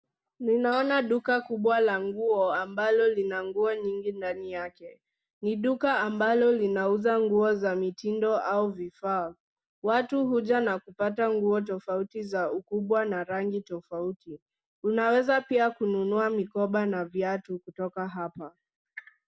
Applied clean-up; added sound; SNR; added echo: none; none; none; none.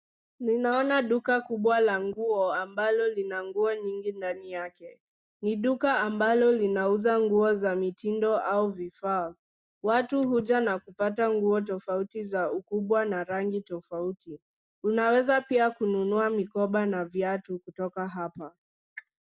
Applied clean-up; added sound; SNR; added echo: neural mask model DeepFilterNet 3.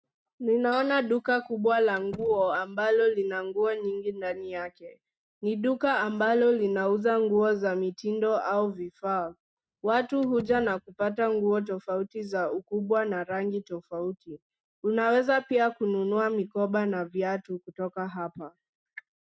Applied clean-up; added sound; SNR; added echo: neural mask model RNNoise.